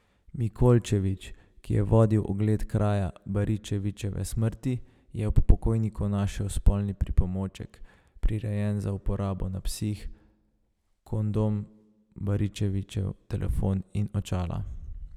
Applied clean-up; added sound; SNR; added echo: none; none; none; none.